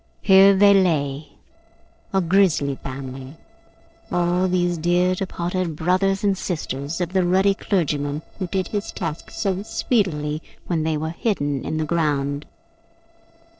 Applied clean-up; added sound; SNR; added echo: neural separator model SepFormer DNS4.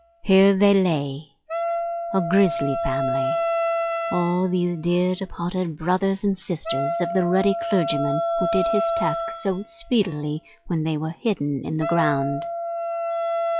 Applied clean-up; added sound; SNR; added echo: classical method log-MMSE.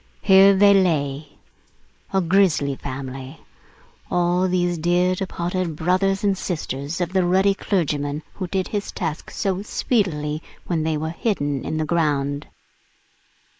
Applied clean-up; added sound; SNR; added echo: neural mask model Resemble Enhance denoiser.